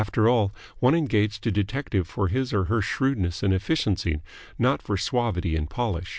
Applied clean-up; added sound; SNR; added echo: none; none; none; none.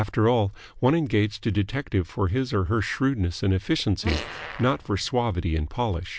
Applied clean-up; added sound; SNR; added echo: none; Fart; 12 dB; none.